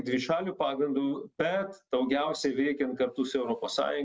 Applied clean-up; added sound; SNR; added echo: none; none; none; none.